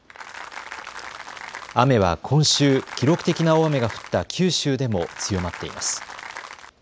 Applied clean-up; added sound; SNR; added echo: none; Applause; 15 dB; none.